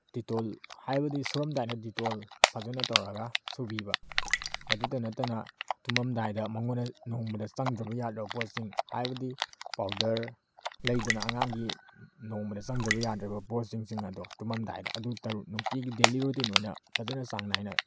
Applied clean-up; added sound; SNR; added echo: none; Raindrop + Typing; 1 dB; none.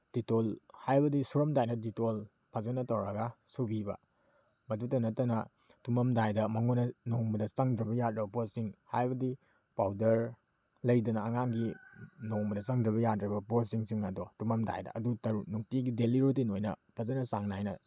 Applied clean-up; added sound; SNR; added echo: none; none; none; none.